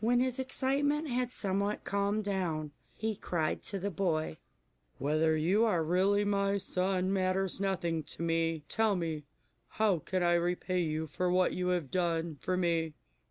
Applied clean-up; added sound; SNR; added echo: none; none; none; none.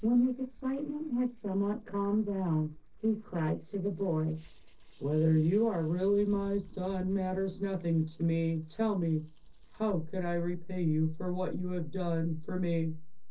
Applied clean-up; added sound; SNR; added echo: neural separator model SepFormer DNS4.